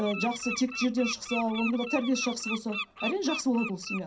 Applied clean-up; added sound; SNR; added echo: none; Bird; 8 dB; reverberation time 0.3 s.